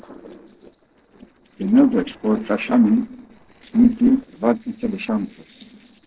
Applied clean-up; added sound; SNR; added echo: neural separator model SepFormer DNS4.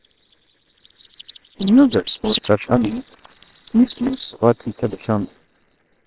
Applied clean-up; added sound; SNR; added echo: neural separator model SepFormer WHAMR!.